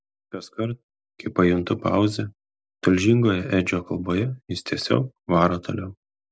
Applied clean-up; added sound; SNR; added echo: none; none; none; none.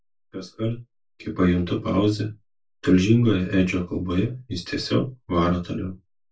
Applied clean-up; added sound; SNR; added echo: none; none; none; reverberation time 0.2 s.